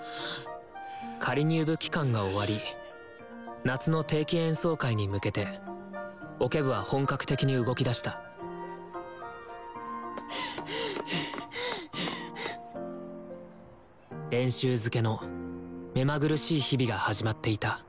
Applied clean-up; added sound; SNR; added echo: none; none; none; none.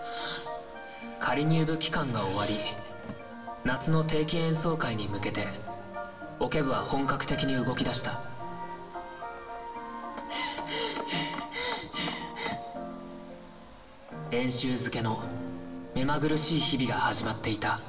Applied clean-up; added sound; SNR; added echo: none; Car; 19 dB; reverberation time 1.7 s.